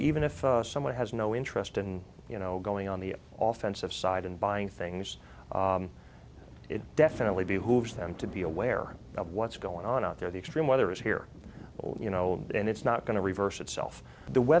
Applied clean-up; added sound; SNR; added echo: none; none; none; none.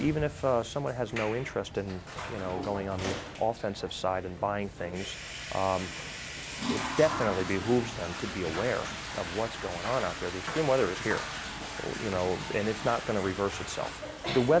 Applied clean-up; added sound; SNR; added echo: none; Toilet flush / Water; 8 dB; none.